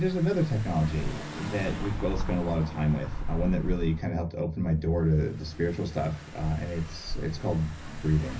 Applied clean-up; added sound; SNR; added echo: none; Engine / Car; 7 dB; reverberation time 0.4 s.